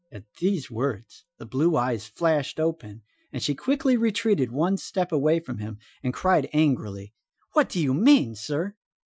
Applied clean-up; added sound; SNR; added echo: classical method Wiener filter.